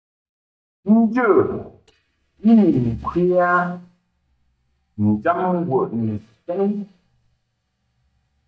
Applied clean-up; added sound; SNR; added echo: neural mask model DeepFilterNet 3.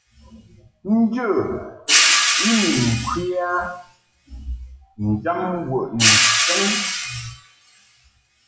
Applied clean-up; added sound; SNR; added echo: classical method WPE with log-MMSE.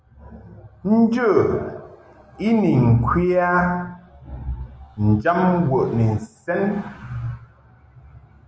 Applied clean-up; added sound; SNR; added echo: none; none; none; none.